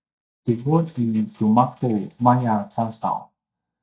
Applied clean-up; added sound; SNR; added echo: neural mask model DeepFilterNet 3.